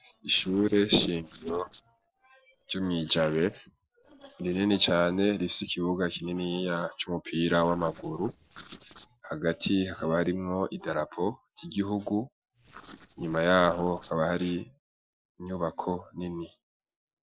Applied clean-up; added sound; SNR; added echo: neural separator model SepFormer DNS4.